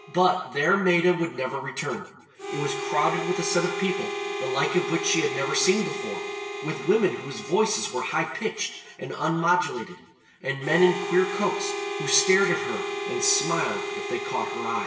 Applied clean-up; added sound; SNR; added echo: none; Harmonica; 7 dB; reverberation time 0.9 s.